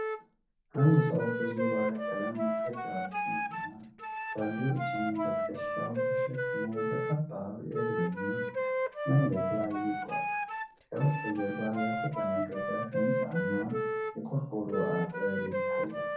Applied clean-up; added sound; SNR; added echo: none; Wind instrument, woodwind instrument; 1 dB; reverberation time 0.5 s.